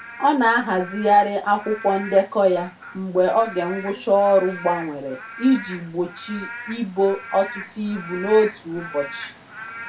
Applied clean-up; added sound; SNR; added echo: none; Rain / Frog; 15 dB; reverberation time 0.2 s.